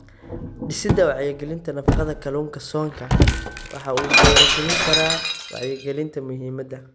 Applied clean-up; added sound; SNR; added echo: none; Shatter; -5 dB; none.